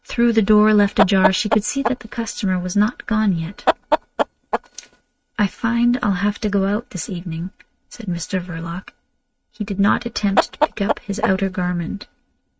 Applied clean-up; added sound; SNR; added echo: neural mask model RNNoise.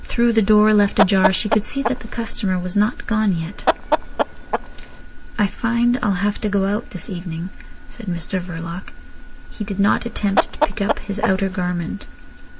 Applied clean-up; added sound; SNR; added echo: none; Chicken, rooster; 3 dB; none.